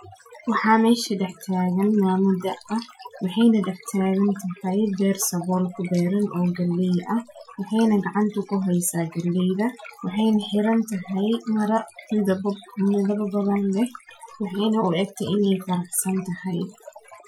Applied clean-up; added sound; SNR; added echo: classical method Wiener filter.